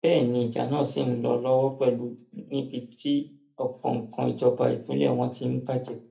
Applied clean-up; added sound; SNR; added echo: none; none; none; reverberation time 0.3 s.